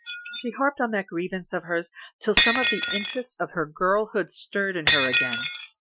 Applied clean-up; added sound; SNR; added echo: classical method Wiener filter.